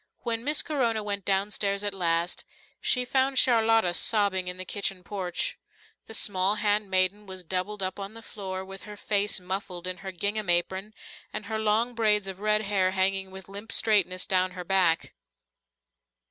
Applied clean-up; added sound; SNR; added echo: none; none; none; none.